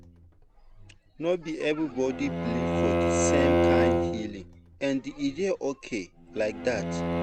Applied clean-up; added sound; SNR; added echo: none; Bowed string instrument; -3 dB; none.